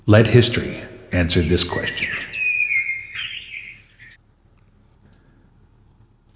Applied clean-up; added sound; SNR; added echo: none; Bird; 5 dB; none.